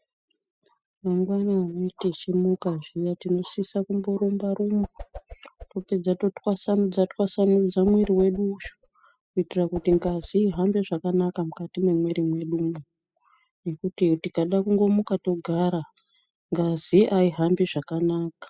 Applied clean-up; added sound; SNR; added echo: classical method spectral subtraction.